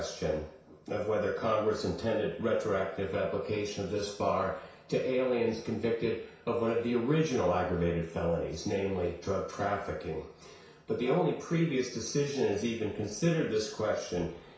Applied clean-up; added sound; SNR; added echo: none; none; none; reverberation time 0.6 s.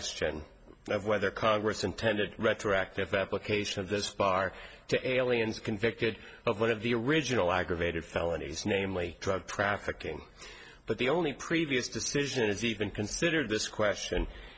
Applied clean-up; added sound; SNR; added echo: none; none; none; none.